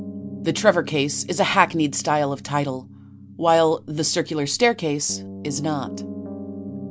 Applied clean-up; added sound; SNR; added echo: none; Piano; 13 dB; none.